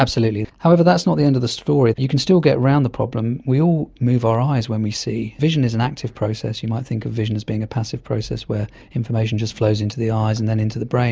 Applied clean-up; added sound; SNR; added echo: none; none; none; none.